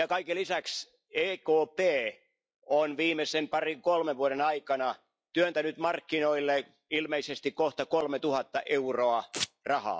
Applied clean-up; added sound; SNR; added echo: classical method log-MMSE.